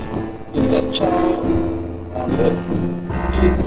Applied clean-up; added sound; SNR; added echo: neural separator model SepFormer DNS4.